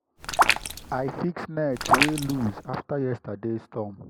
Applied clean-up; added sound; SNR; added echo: none; Raindrop; -3 dB; none.